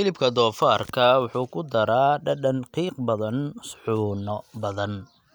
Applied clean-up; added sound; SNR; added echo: none; none; none; none.